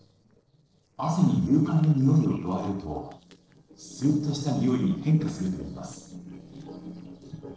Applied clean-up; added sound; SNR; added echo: neural separator model SepFormer DNS4.